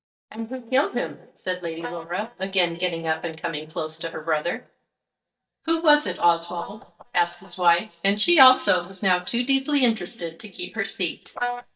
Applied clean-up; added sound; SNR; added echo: neural mask model DeepFilterNet 3.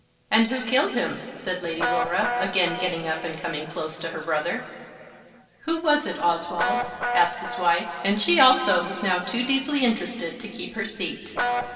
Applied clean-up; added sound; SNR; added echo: none; Guitar; 8 dB; reverberation time 2.4 s.